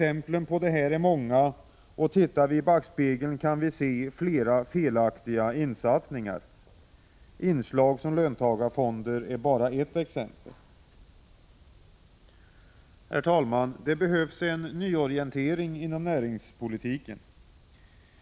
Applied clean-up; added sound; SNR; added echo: none; none; none; none.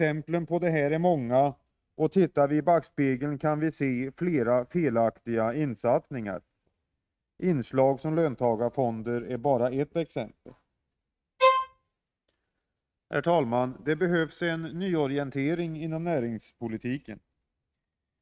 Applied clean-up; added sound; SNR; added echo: neural mask model RNNoise.